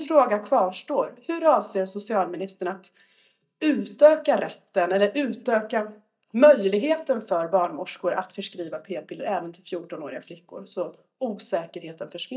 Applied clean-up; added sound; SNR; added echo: neural mask model DeepFilterNet 3.